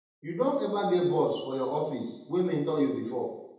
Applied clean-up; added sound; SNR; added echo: none; none; none; reverberation time 0.8 s.